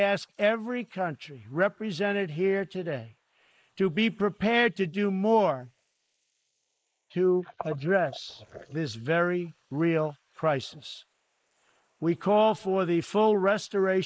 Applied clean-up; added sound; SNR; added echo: neural mask model Resemble Enhance denoiser.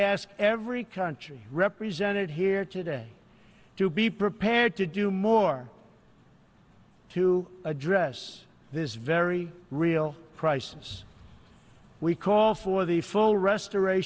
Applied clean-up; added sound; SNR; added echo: none; none; none; none.